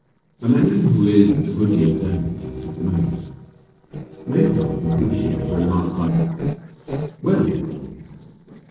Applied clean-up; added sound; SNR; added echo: neural separator model SepFormer DNS4.